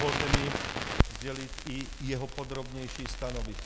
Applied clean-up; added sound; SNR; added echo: none; Crackle; -4 dB; none.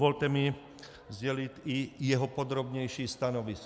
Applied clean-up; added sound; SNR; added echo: none; none; none; none.